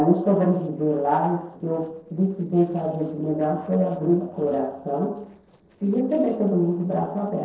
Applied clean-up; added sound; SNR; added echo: neural separator model SepFormer DNS4.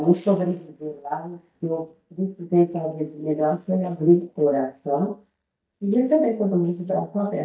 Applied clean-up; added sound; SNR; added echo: neural mask model DeepFilterNet 3.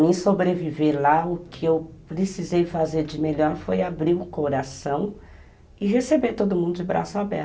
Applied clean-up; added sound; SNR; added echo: none; none; none; none.